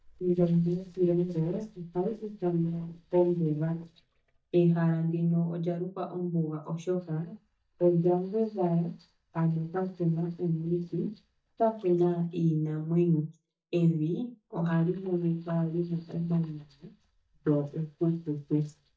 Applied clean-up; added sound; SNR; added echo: neural mask model DeepFilterNet 3.